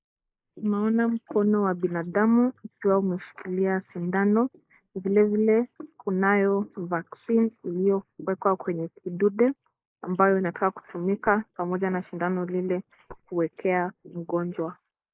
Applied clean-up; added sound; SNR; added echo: neural mask model Resemble Enhance denoiser.